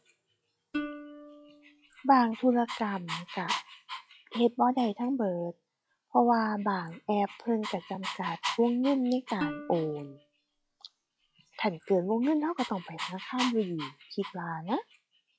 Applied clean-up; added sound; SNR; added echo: classical method log-MMSE.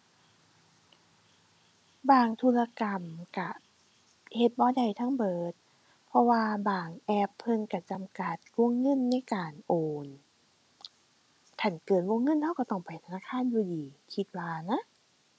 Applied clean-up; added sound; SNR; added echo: none; none; none; none.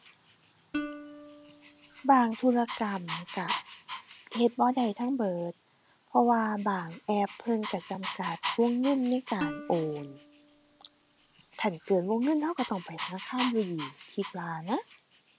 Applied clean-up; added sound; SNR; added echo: none; Plucked string instrument + Dog; 11 dB; none.